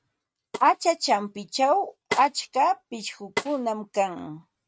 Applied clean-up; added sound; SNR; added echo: neural mask model RNNoise.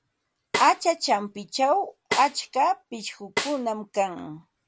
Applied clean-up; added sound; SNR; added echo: none; Snare drum; 9 dB; none.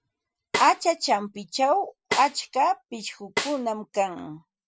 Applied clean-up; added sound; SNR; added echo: classical method spectral subtraction.